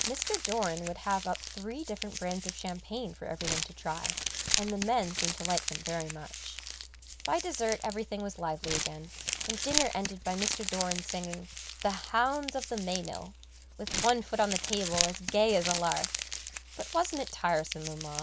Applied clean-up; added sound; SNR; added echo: none; Crumpling, crinkling; 3 dB; none.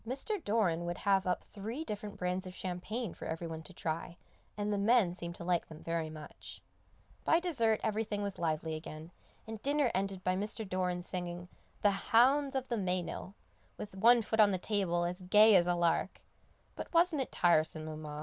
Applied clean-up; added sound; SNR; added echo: none; none; none; none.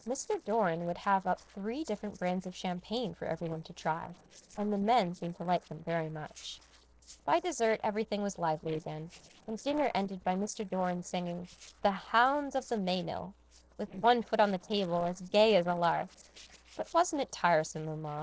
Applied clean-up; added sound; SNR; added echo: neural separator model SepFormer DNS4.